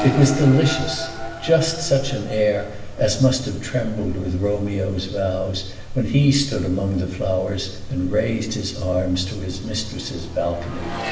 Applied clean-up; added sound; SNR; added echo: none; Accelerating, revving, vroom; 14 dB; reverberation time 0.9 s.